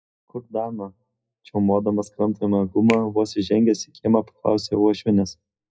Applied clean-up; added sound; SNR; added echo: classical method WPE with log-MMSE.